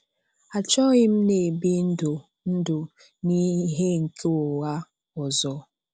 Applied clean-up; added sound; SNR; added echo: none; none; none; none.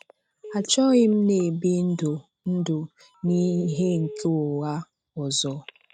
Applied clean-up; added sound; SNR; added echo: neural mask model RNNoise.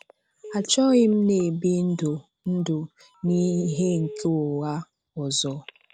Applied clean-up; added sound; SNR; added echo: none; Telephone; 18 dB; none.